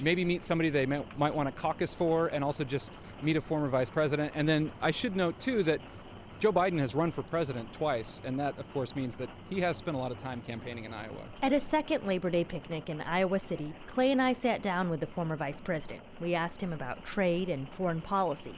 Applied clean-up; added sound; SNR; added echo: none; Rain; 18 dB; none.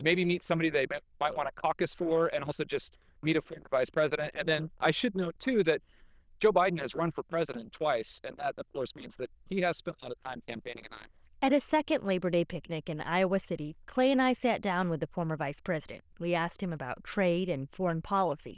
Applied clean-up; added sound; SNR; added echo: neural diffusion model UNIVERSE++.